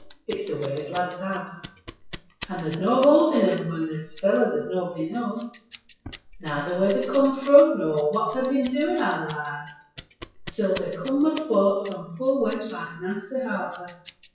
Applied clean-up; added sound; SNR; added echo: classical method WPE with log-MMSE.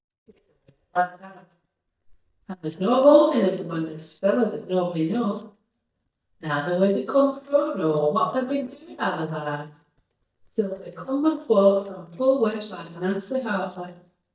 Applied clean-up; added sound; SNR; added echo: neural mask model DeepFilterNet 3.